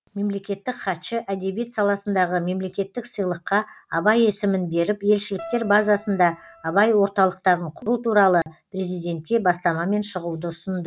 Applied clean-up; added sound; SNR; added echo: none; Keyboard (musical); 17 dB; none.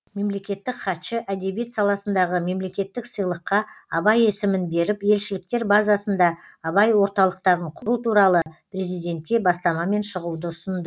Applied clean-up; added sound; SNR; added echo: none; none; none; none.